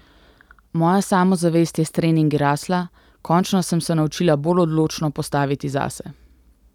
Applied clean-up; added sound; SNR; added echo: none; none; none; none.